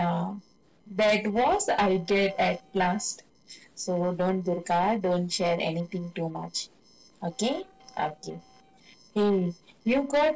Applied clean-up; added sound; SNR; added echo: neural separator model SepFormer DNS4.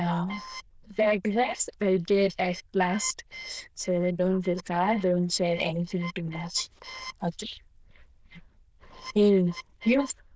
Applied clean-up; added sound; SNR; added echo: neural diffusion model UNIVERSE++.